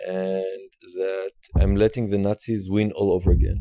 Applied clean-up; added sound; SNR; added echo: classical method Wiener filter.